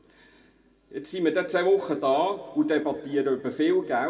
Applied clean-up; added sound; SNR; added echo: none; none; none; reverberation time 1.4 s.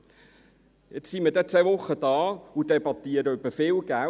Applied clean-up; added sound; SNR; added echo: none; none; none; none.